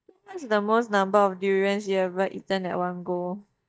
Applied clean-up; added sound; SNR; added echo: neural mask model DeepFilterNet 3.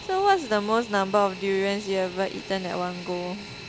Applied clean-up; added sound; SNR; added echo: none; Fixed-wing aircraft, airplane; 15 dB; none.